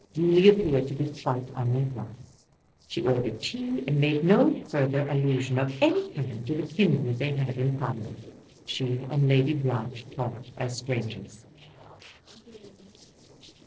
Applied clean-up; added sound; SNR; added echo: neural separator model SepFormer DNS4.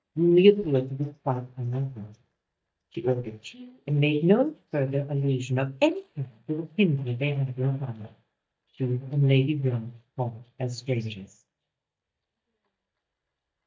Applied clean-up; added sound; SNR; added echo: neural mask model DeepFilterNet 3.